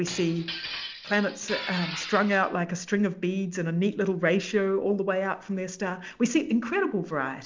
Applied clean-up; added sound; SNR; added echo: none; Glass; 10 dB; none.